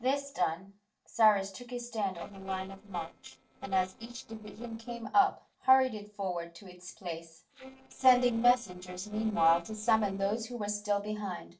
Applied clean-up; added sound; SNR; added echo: neural separator model SepFormer DNS4.